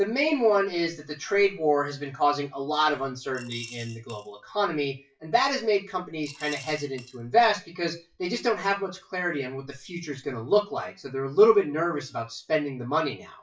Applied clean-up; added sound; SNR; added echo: classical method WPE with log-MMSE.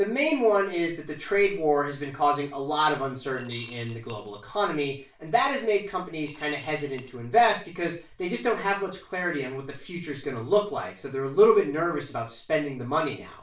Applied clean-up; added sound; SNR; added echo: none; Coin (dropping) / Glass; 19 dB; reverberation time 0.3 s.